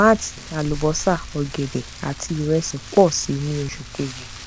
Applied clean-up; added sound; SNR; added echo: none; Rain; 13 dB; none.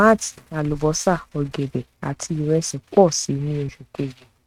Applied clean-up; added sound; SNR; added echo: neural mask model RNNoise.